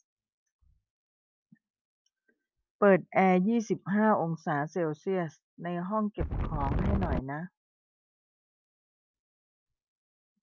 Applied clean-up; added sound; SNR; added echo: none; Wind; -2 dB; none.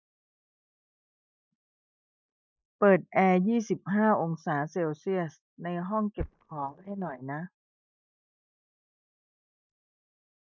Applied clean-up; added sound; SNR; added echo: neural mask model DeepFilterNet 3.